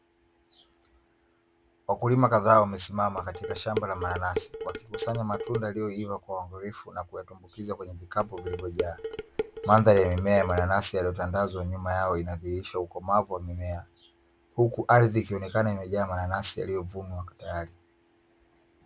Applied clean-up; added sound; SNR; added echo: none; Dishes, pots, and pans; 8 dB; none.